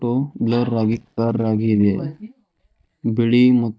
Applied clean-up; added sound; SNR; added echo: neural mask model DeepFilterNet 3.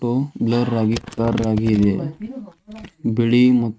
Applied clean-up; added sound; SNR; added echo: neural mask model RNNoise.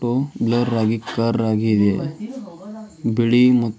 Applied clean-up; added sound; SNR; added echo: none; none; none; none.